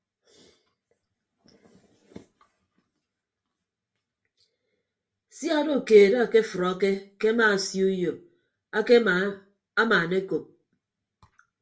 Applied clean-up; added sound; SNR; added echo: none; none; none; reverberation time 0.2 s.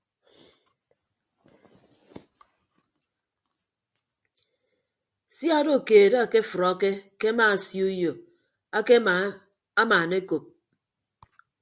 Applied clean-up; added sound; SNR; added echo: none; none; none; none.